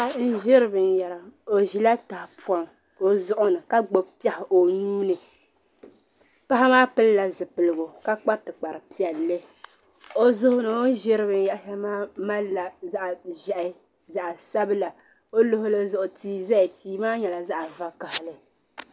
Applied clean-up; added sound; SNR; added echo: none; none; none; none.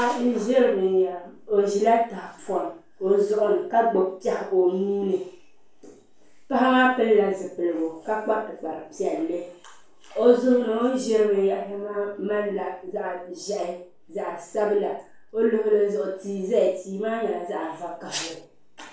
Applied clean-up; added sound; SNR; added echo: none; none; none; reverberation time 0.4 s.